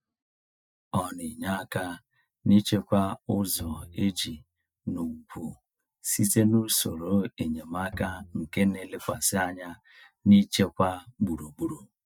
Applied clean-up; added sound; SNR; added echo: neural mask model DeepFilterNet 3.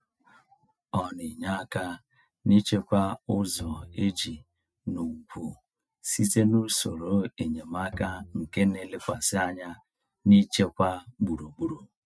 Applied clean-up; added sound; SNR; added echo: neural mask model RNNoise.